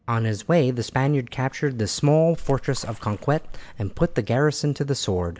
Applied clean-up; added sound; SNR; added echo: none; Splash, splatter; 11 dB; none.